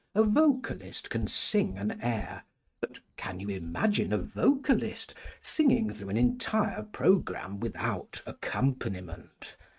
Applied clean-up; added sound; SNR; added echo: neural mask model RNNoise.